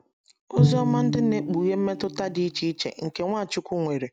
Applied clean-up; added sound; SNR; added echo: none; Bowed string instrument; 0 dB; none.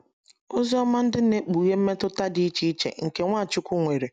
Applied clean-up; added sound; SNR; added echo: none; none; none; none.